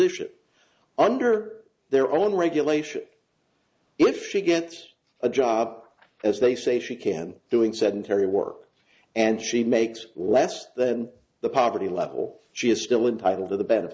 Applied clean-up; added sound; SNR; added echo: none; none; none; none.